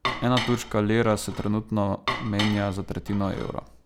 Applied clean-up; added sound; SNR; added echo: none; Dishes, pots, and pans; 8 dB; none.